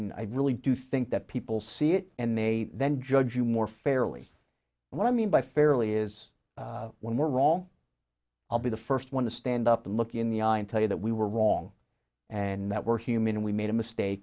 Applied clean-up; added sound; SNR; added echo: none; none; none; none.